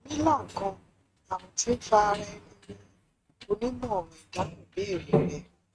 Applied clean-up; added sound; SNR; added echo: neural mask model RNNoise.